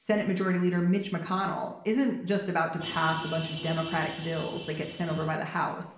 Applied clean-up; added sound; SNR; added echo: none; Vehicle horn, car horn, honking; 11 dB; reverberation time 0.7 s.